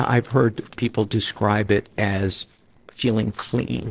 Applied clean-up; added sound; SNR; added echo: neural separator model SepFormer DNS4.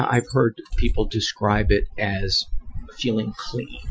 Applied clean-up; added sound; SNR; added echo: classical method Wiener filter.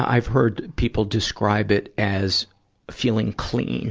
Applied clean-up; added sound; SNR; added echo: none; none; none; none.